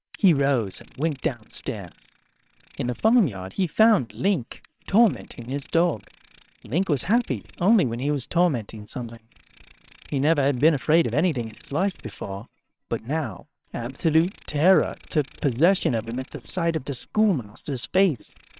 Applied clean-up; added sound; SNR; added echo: neural separator model SepFormer WHAMR!.